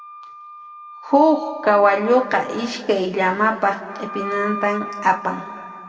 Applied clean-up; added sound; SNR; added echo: none; Wind instrument, woodwind instrument; 14 dB; reverberation time 2.1 s.